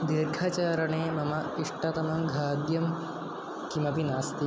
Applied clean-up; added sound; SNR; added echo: none; none; none; none.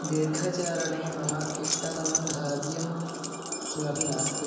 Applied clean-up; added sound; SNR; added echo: none; Keys jangling; 4 dB; reverberation time 1.0 s.